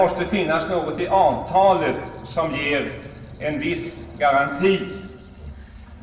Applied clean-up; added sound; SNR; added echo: none; Squeak; 18 dB; reverberation time 0.9 s.